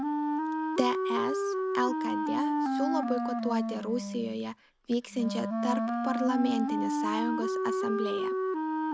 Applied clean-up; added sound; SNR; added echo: none; Wind instrument, woodwind instrument; -3 dB; none.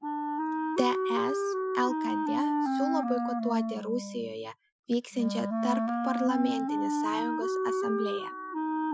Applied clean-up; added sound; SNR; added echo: classical method Wiener filter.